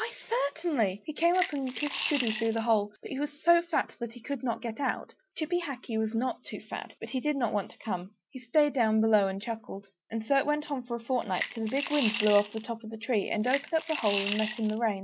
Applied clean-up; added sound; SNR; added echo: none; Coin (dropping) / Glass; 7 dB; none.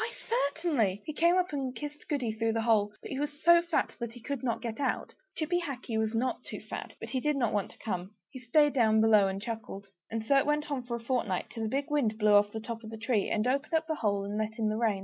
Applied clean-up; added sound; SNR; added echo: none; none; none; none.